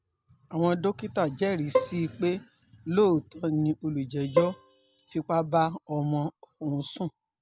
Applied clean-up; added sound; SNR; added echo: none; Bowed string instrument; 5 dB; none.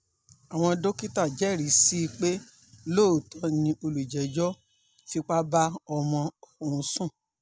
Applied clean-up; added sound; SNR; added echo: none; none; none; none.